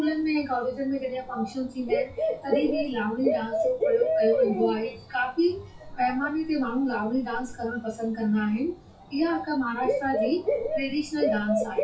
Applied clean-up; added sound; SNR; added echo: classical method WPE with log-MMSE.